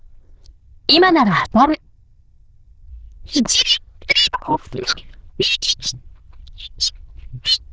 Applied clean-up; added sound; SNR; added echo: neural diffusion model UNIVERSE++.